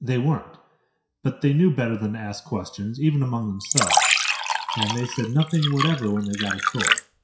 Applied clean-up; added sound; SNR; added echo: classical method WPE with log-MMSE.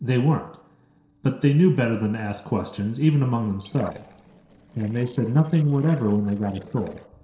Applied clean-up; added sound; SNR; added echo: neural separator model SepFormer DNS4.